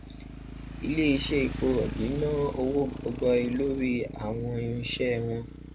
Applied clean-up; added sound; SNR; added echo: none; Motorcycle; 9 dB; none.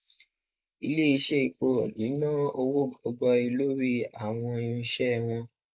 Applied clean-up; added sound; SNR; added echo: neural mask model Resemble Enhance denoiser.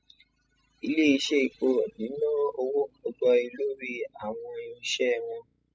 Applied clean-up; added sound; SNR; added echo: classical method spectral subtraction.